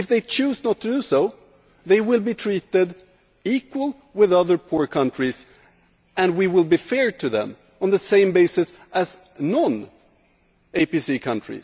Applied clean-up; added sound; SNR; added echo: none; none; none; none.